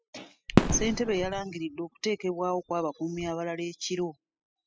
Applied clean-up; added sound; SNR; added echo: classical method spectral subtraction.